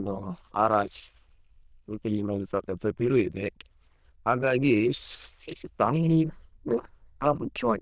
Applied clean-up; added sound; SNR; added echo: neural diffusion model UNIVERSE++.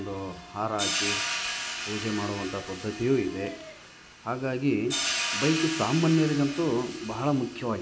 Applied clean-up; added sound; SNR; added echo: none; Hi-hat; 6 dB; none.